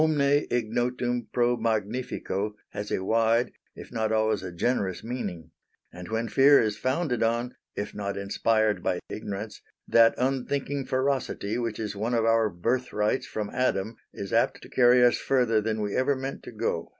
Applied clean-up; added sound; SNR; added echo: none; none; none; none.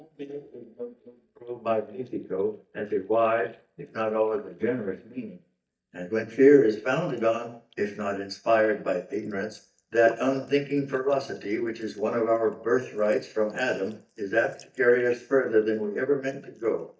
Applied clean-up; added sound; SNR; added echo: neural mask model DeepFilterNet 3.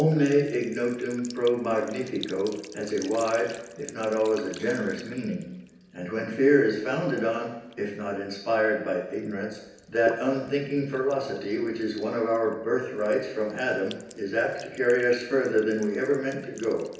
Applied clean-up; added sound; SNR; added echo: none; Trickle, dribble / Sink (filling or washing); 20 dB; reverberation time 0.9 s.